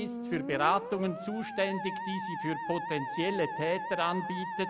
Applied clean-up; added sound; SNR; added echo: none; Musical instrument; 5 dB; none.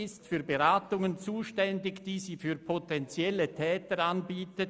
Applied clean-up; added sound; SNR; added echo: none; none; none; none.